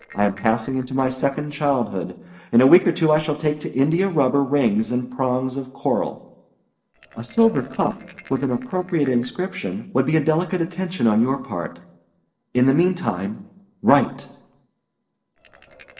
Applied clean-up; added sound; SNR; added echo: neural separator model SepFormer DNS4.